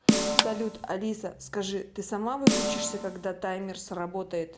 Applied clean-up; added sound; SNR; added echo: none; Clapping + Snare drum; -4 dB; none.